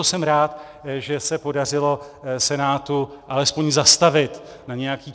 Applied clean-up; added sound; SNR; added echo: none; none; none; none.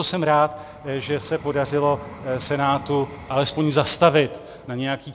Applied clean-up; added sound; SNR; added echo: none; Vehicle; 20 dB; none.